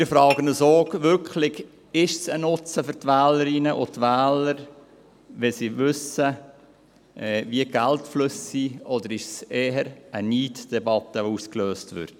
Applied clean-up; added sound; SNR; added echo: none; Dishes, pots, and pans / Chink, clink; 15 dB; none.